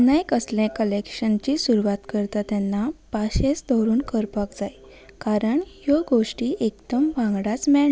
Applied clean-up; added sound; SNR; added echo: none; none; none; none.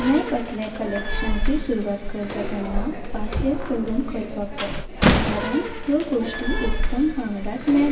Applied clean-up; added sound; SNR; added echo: none; Slam; 0 dB; reverberation time 0.9 s.